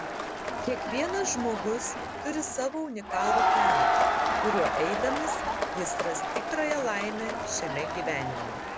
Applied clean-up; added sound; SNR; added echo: none; Crowd; -4 dB; none.